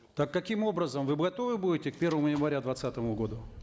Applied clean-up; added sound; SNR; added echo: none; none; none; none.